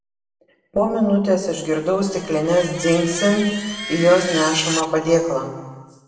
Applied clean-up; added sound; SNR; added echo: none; Screech; 10 dB; reverberation time 1.2 s.